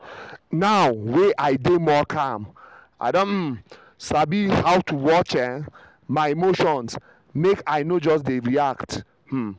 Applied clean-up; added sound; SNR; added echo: none; none; none; none.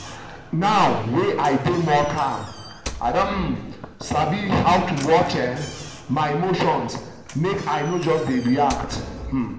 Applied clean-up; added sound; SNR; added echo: none; Knock / Slam; 15 dB; reverberation time 0.9 s.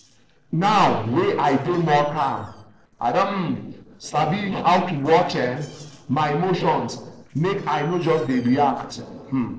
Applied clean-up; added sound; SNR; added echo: neural separator model SepFormer DNS4.